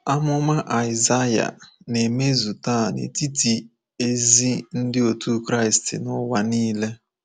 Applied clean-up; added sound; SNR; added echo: none; none; none; none.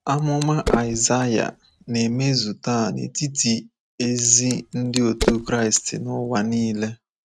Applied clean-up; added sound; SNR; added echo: neural mask model RNNoise.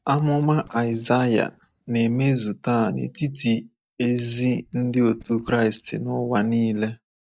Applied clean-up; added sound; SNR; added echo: neural mask model DeepFilterNet 3.